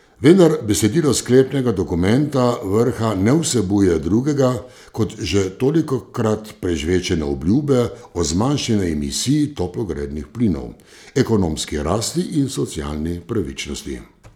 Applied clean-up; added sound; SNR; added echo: none; none; none; none.